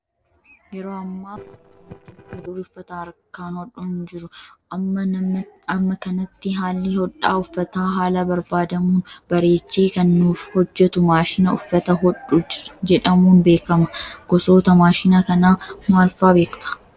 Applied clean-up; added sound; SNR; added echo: neural separator model SepFormer DNS4.